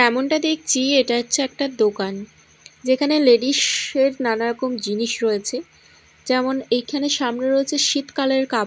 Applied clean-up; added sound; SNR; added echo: none; none; none; none.